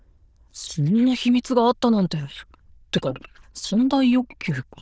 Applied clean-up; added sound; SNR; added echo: neural diffusion model UNIVERSE++.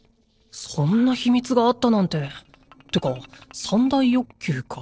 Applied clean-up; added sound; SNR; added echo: neural separator model SepFormer DNS4.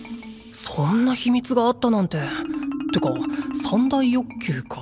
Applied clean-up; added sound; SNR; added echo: none; Marimba, xylophone; 8 dB; none.